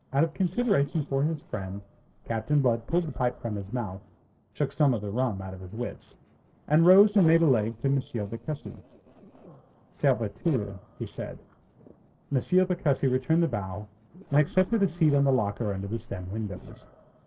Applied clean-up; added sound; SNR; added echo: neural separator model SepFormer DNS4.